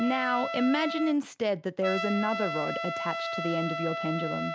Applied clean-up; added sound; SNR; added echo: none; Trumpet; 4 dB; none.